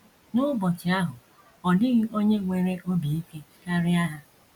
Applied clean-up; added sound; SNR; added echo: none; none; none; none.